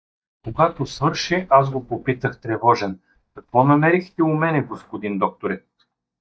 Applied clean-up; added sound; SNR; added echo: neural mask model DeepFilterNet 3.